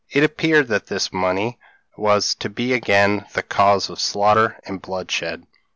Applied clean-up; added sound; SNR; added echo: none; none; none; none.